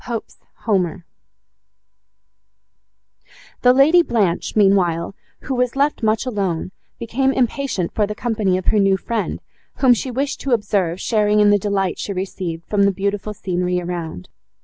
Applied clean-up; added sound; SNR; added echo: none; none; none; none.